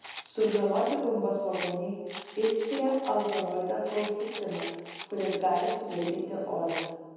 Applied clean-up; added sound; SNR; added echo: none; Rattle; 14 dB; reverberation time 1.2 s.